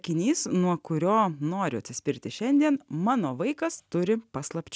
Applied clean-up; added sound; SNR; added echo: none; none; none; none.